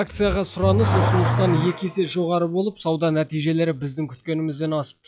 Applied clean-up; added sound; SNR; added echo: classical method log-MMSE.